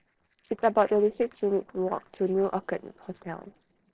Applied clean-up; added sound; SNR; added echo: neural separator model SepFormer DNS4.